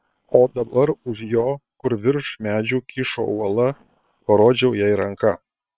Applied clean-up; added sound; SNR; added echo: neural separator model SepFormer WHAM!.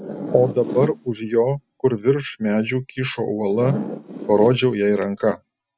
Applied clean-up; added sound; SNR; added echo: none; Zipper (clothing); 12 dB; none.